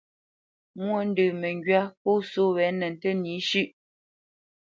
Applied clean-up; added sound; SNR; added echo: none; none; none; none.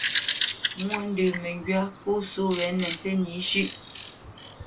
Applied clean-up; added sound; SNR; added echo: none; Bird vocalization, bird call, bird song; 2 dB; reverberation time 0.2 s.